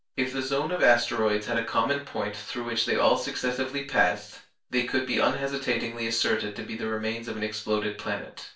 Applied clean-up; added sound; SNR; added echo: none; none; none; reverberation time 0.3 s.